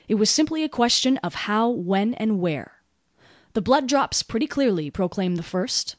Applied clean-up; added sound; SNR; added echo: none; none; none; none.